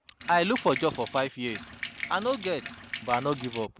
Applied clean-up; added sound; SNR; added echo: none; Sink (filling or washing); 9 dB; none.